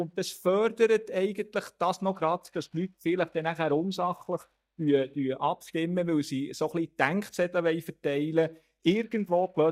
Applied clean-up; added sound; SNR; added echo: neural mask model DeepFilterNet 3.